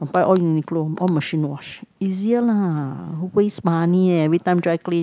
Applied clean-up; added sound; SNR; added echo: none; none; none; none.